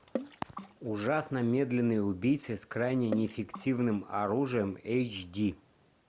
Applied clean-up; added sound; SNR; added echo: none; Water / Splash, splatter; 15 dB; none.